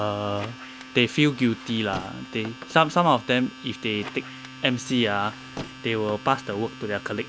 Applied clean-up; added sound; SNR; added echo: none; Domestic sounds, home sounds + Squeak; 15 dB; none.